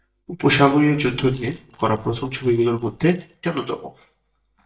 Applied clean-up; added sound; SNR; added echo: neural mask model DeepFilterNet 3.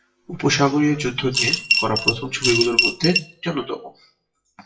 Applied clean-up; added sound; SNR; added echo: classical method WPE with log-MMSE.